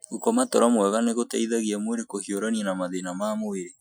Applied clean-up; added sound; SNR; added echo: classical method Wiener filter.